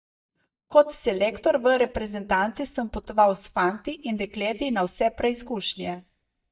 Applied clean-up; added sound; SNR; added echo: neural mask model DeepFilterNet 3.